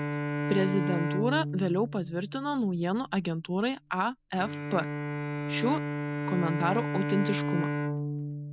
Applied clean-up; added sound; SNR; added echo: none; Bowed string instrument; 2 dB; none.